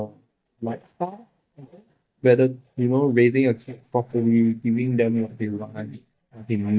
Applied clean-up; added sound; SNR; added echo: neural mask model DeepFilterNet 3.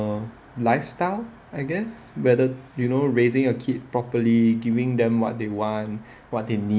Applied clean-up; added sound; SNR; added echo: none; none; none; none.